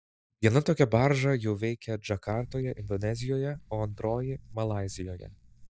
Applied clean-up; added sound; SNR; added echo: neural mask model DeepFilterNet 3.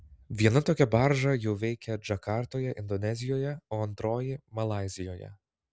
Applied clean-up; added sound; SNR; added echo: none; none; none; none.